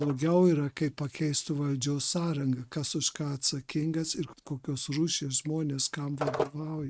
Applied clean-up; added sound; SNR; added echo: neural mask model RNNoise.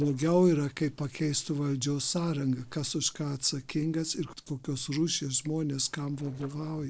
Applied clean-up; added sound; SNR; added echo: neural separator model SepFormer DNS4.